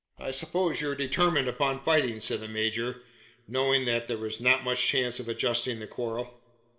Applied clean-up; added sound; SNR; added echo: none; none; none; reverberation time 1.6 s.